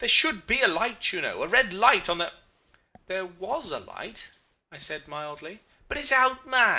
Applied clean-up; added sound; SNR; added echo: none; none; none; none.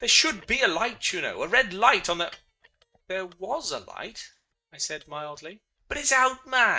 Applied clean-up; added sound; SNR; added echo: neural mask model DeepFilterNet 3.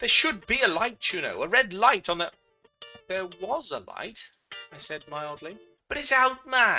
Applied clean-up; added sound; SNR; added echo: neural mask model RNNoise.